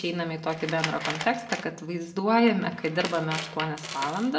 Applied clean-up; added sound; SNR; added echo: none; Tools; 11 dB; reverberation time 0.4 s.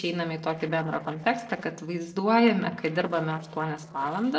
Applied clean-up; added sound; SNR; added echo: neural separator model SepFormer DNS4.